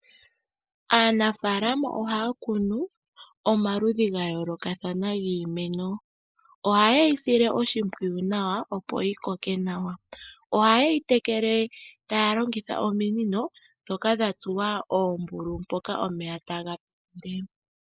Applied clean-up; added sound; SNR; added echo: neural mask model Resemble Enhance denoiser.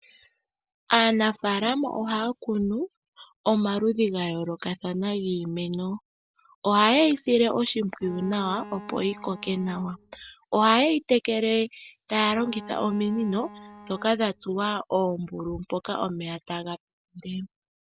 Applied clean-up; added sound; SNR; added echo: none; Bowed string instrument; 17 dB; none.